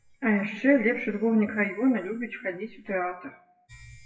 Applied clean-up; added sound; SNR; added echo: classical method WPE with log-MMSE.